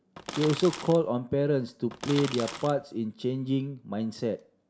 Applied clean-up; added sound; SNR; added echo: none; Crackle; 10 dB; none.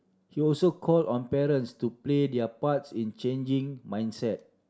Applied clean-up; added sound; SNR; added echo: none; none; none; none.